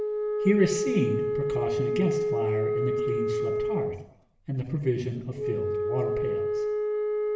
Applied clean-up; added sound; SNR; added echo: none; Wind instrument, woodwind instrument; -2 dB; reverberation time 0.8 s.